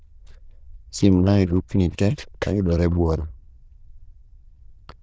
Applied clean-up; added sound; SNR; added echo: neural diffusion model UNIVERSE++.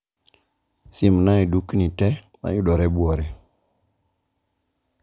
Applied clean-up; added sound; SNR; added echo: none; none; none; none.